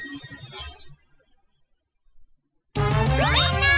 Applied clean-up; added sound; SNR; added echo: classical method Wiener filter.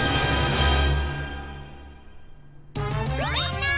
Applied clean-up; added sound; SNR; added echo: none; Aircraft; 18 dB; none.